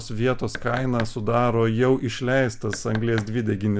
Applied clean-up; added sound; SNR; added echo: none; Knock; 16 dB; none.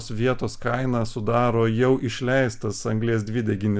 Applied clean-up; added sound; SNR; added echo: none; none; none; none.